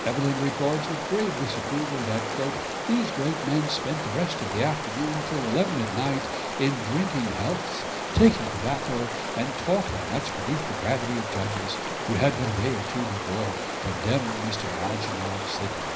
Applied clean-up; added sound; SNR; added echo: none; Stream; 3 dB; reverberation time 0.5 s.